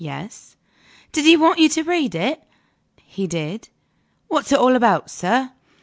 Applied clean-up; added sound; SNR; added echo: none; none; none; none.